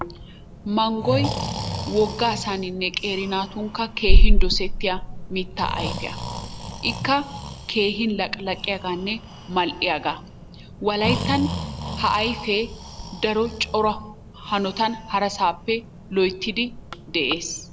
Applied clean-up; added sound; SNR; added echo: none; Breathing; -1 dB; none.